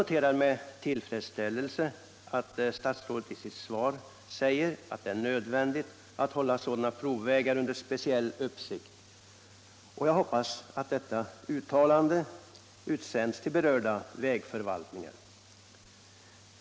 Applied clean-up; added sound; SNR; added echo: none; none; none; none.